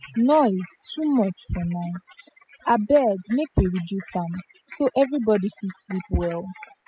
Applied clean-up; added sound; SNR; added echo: classical method spectral subtraction.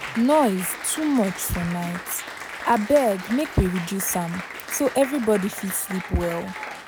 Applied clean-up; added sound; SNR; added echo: none; Applause; 12 dB; none.